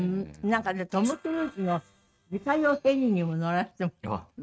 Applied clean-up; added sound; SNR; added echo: neural mask model RNNoise.